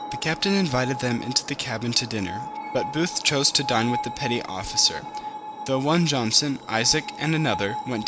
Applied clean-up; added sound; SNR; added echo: none; Screech; 10 dB; none.